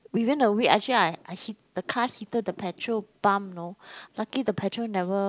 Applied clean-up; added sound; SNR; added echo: none; none; none; none.